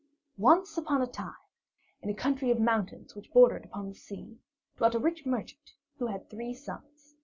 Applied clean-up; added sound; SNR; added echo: none; none; none; none.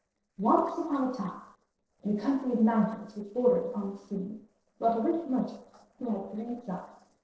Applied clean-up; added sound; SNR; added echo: neural separator model SepFormer DNS4.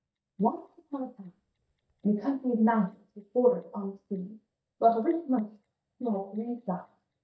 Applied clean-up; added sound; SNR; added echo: neural mask model DeepFilterNet 3.